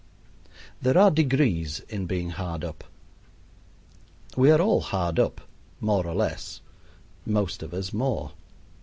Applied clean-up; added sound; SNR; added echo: none; none; none; none.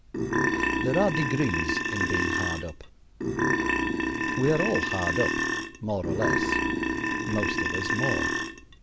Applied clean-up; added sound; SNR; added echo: none; Burping, eructation; -4 dB; none.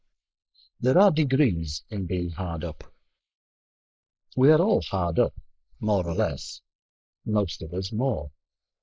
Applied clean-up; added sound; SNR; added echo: neural mask model Resemble Enhance denoiser.